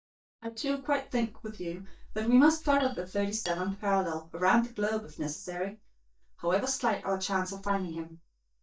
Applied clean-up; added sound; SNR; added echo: neural mask model DeepFilterNet 3.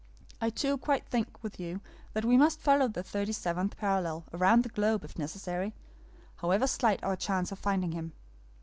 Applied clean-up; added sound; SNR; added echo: none; none; none; none.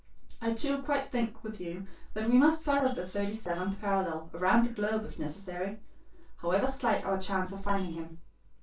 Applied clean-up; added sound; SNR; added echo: neural separator model SepFormer DNS4.